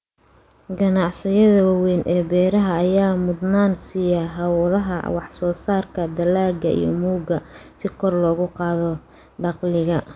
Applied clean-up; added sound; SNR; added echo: none; none; none; none.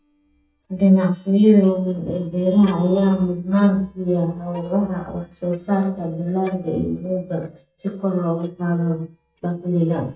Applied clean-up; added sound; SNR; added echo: neural mask model DeepFilterNet 3.